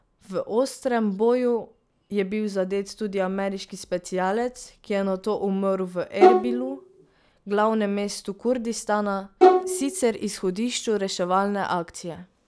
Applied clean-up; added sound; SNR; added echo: none; Bowed string instrument; -5 dB; none.